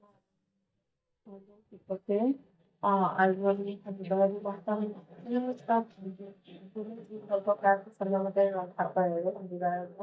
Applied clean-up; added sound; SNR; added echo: neural mask model DeepFilterNet 3.